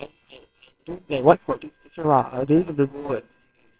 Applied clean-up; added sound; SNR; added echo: neural separator model SepFormer WHAMR!.